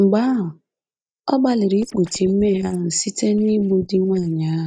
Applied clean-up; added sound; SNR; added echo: neural mask model DeepFilterNet 3.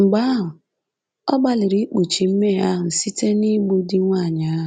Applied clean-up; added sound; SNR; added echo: none; none; none; none.